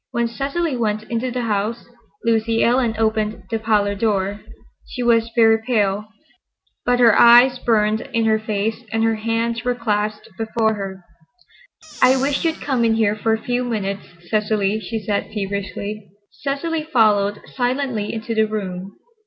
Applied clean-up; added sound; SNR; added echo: none; Squeak / Cupboard open or close; 16 dB; none.